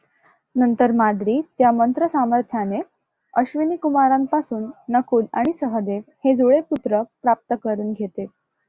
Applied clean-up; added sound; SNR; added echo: none; none; none; none.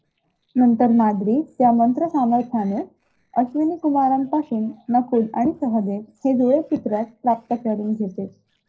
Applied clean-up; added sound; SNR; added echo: neural separator model SepFormer DNS4.